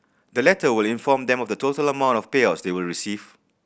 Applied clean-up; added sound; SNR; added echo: none; none; none; none.